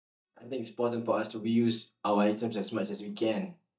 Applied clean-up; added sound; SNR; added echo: neural mask model DeepFilterNet 3.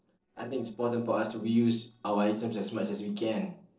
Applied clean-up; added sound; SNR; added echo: neural separator model SepFormer DNS4.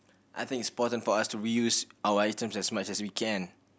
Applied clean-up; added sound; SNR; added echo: none; none; none; none.